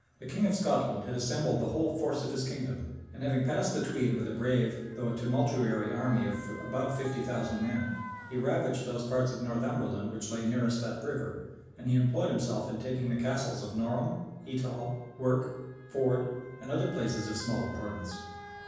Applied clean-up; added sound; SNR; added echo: none; Motor vehicle (road) / Siren; 19 dB; reverberation time 1.1 s.